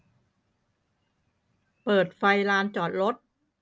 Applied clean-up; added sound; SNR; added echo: none; none; none; none.